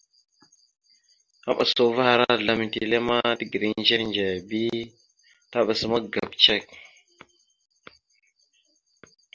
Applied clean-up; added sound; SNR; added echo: none; none; none; none.